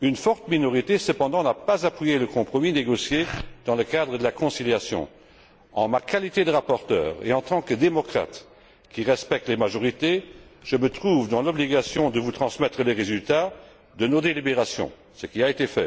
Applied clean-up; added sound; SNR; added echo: none; none; none; none.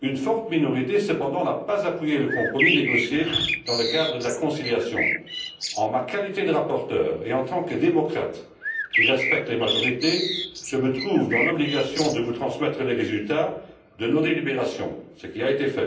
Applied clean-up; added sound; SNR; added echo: none; Bird; 2 dB; reverberation time 0.6 s.